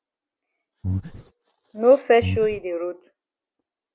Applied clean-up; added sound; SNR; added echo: none; Breathing; 4 dB; none.